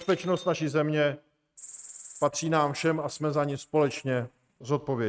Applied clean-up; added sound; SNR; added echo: neural mask model RNNoise.